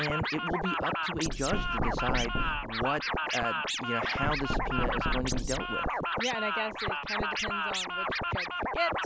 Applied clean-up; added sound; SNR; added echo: none; Scratching (performance technique) + Knock; -4 dB; none.